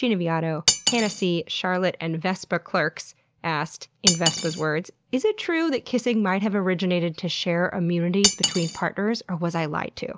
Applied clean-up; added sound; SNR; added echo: none; Cutlery, silverware; 4 dB; none.